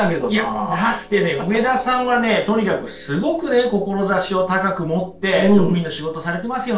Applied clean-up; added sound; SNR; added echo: neural separator model SepFormer DNS4.